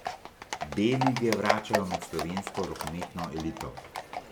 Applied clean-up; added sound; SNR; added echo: none; Livestock, farm animals, working animals; 3 dB; none.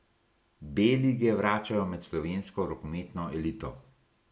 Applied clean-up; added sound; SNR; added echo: none; none; none; none.